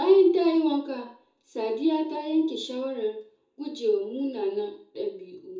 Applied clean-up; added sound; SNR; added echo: none; none; none; reverberation time 0.6 s.